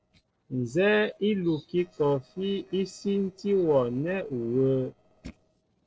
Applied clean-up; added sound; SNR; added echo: neural separator model SepFormer DNS4.